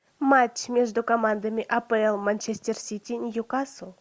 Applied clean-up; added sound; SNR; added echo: none; none; none; none.